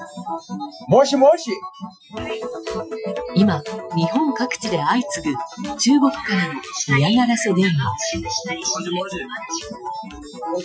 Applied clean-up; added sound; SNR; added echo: classical method Wiener filter.